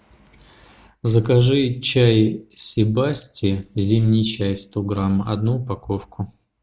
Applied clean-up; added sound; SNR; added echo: none; none; none; none.